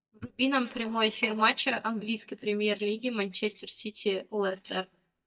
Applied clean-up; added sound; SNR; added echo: neural mask model DeepFilterNet 3.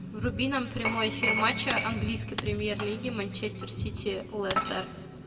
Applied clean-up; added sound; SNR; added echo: none; Coin (dropping); 10 dB; reverberation time 1.5 s.